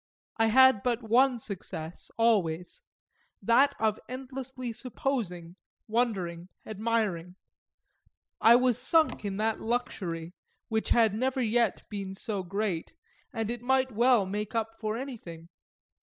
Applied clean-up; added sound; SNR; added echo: neural mask model DeepFilterNet 3.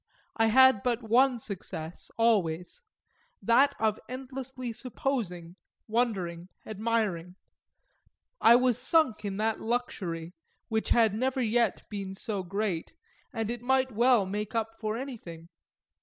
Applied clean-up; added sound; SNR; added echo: none; none; none; none.